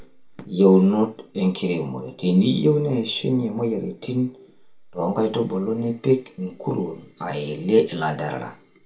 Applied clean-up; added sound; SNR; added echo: none; none; none; reverberation time 0.2 s.